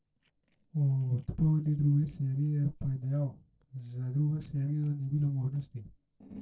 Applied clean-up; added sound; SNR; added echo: neural separator model SepFormer DNS4.